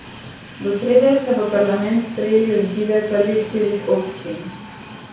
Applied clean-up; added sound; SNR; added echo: none; Train; 16 dB; reverberation time 0.6 s.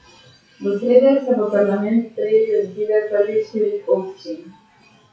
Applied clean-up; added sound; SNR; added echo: classical method WPE with log-MMSE.